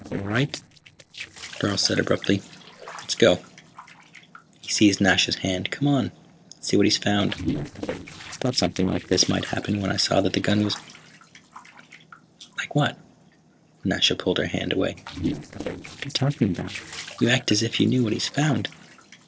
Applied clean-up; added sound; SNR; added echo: neural separator model SepFormer DNS4.